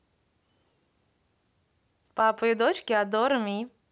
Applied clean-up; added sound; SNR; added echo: none; none; none; none.